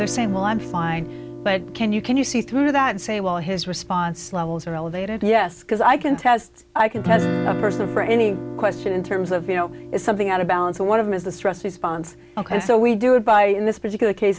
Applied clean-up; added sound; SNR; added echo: none; Guitar; 11 dB; none.